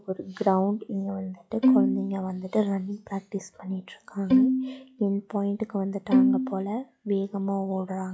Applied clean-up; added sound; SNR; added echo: classical method log-MMSE.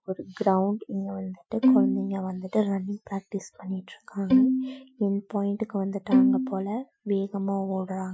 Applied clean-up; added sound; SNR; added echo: classical method Wiener filter.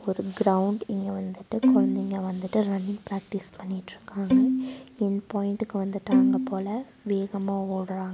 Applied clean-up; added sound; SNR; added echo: none; Bowed string instrument; -4 dB; none.